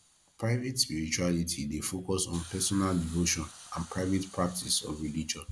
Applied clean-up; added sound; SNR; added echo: none; Hiss; 19 dB; none.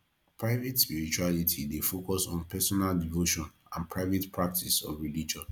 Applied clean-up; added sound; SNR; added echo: none; none; none; none.